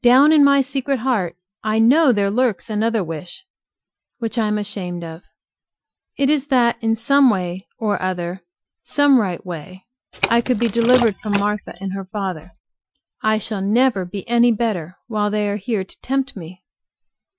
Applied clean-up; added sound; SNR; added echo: classical method Wiener filter.